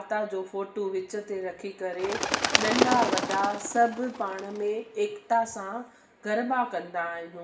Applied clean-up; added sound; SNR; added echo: none; Bird; 1 dB; reverberation time 0.5 s.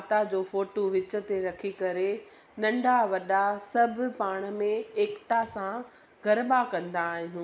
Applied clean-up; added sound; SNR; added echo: none; none; none; none.